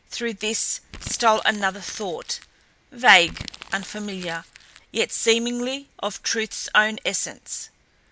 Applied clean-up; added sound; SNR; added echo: none; Crumpling, crinkling; 17 dB; none.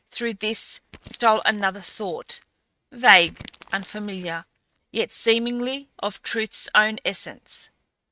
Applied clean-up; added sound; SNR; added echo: neural mask model RNNoise.